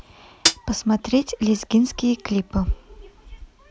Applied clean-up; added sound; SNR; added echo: none; Hi-hat; 3 dB; none.